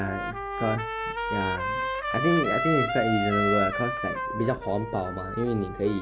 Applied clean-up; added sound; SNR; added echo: none; Trumpet; 2 dB; none.